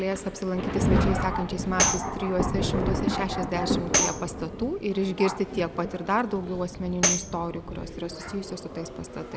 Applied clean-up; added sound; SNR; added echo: none; Thunder + Tambourine; -1 dB; none.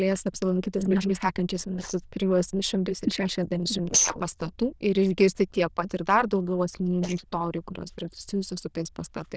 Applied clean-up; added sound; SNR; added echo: neural diffusion model UNIVERSE++.